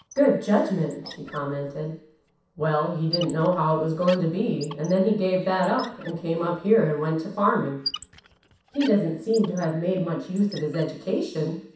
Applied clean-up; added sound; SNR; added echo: none; Squeak; 18 dB; reverberation time 0.7 s.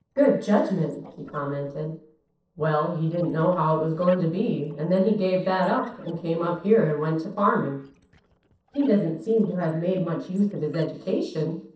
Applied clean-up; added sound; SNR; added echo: neural separator model SepFormer DNS4.